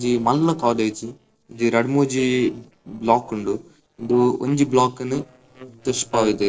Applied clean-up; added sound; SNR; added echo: neural separator model SepFormer DNS4.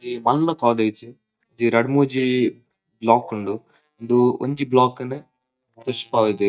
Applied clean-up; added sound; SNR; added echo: neural mask model DeepFilterNet 3.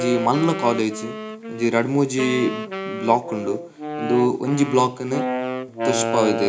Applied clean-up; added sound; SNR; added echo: none; Wind instrument, woodwind instrument; 6 dB; reverberation time 0.4 s.